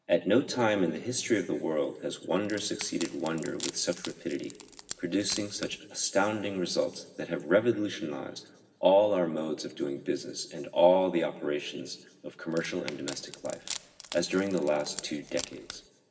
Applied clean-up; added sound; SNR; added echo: none; Wood; 14 dB; reverberation time 1.3 s.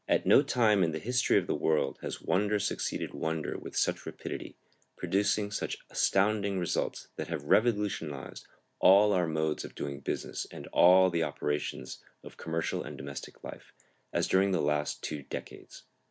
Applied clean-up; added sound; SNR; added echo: none; none; none; none.